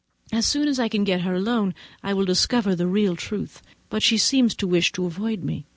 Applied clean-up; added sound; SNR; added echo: none; none; none; none.